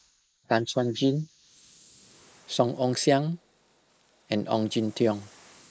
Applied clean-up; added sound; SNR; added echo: neural mask model Resemble Enhance denoiser.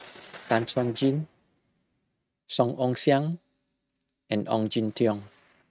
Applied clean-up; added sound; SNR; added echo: neural mask model RNNoise.